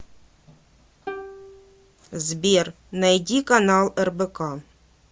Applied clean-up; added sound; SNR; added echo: none; Plucked string instrument; 17 dB; none.